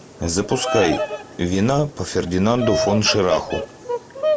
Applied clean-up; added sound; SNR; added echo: none; Bird vocalization, bird call, bird song; 5 dB; none.